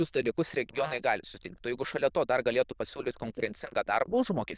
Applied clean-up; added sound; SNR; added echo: neural diffusion model UNIVERSE++.